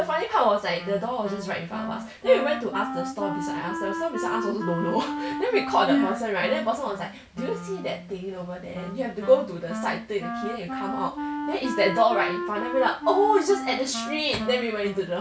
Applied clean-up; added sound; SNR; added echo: none; Wind instrument, woodwind instrument; 7 dB; none.